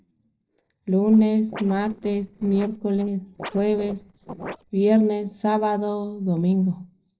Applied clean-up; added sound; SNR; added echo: neural separator model SepFormer DNS4.